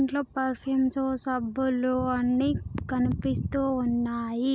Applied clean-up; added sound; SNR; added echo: none; none; none; none.